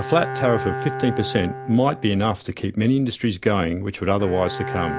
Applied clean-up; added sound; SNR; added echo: none; Bowed string instrument; 10 dB; none.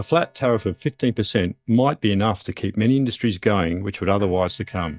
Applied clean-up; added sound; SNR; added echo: neural mask model DeepFilterNet 3.